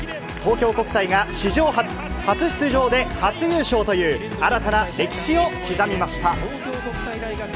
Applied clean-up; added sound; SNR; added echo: none; none; none; none.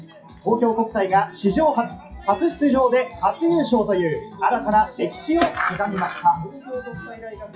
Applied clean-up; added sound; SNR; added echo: classical method WPE with log-MMSE.